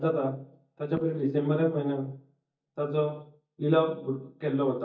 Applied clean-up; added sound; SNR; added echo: neural mask model DeepFilterNet 3.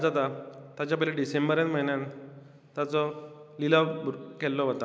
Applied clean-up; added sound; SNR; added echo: none; none; none; none.